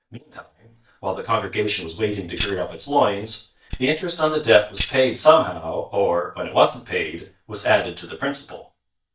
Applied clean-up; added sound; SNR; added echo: neural mask model DeepFilterNet 3.